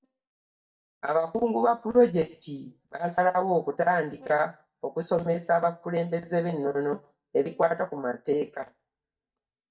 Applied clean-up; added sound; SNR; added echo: neural mask model DeepFilterNet 3.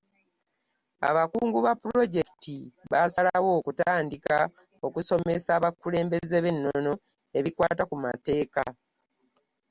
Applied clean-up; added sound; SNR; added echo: none; none; none; none.